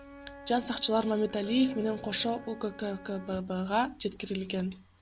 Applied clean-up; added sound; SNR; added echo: none; Wind instrument, woodwind instrument + Burping, eructation; 18 dB; none.